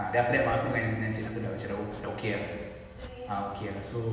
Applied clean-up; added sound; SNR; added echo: none; Domestic sounds, home sounds; 19 dB; reverberation time 1.1 s.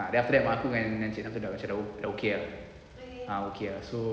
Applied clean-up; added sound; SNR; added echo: none; none; none; none.